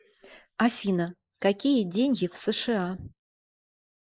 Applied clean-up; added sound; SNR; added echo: neural mask model Resemble Enhance denoiser.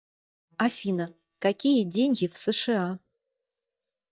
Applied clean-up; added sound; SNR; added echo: neural mask model DeepFilterNet 3.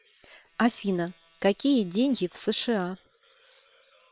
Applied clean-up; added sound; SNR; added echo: neural separator model SepFormer WHAM!.